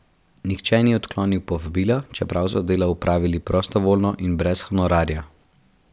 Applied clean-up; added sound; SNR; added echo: none; none; none; none.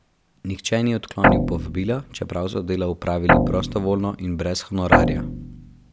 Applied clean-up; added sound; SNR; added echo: none; Guitar; -4 dB; none.